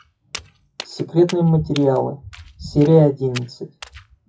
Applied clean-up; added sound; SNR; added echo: classical method WPE with log-MMSE.